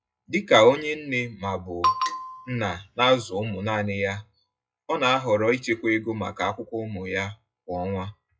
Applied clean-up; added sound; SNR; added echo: classical method WPE with log-MMSE.